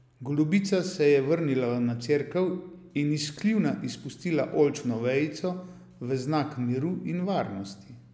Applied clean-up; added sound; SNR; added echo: none; none; none; none.